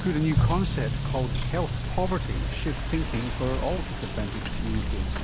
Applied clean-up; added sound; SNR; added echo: none; Motor vehicle (road) / Rain; -3 dB; none.